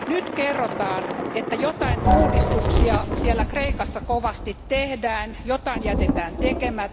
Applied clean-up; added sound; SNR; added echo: none; Gong + Thunder / Rain; -3 dB; none.